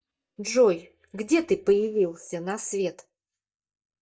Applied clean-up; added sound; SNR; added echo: neural mask model DeepFilterNet 3.